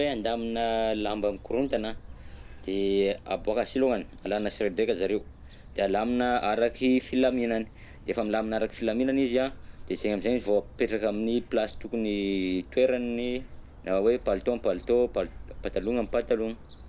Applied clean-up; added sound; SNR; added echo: none; Gull, seagull / Fowl; 16 dB; none.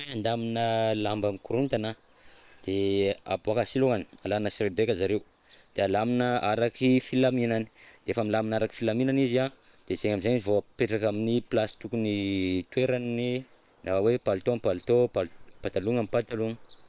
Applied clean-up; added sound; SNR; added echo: neural separator model SepFormer WHAM!.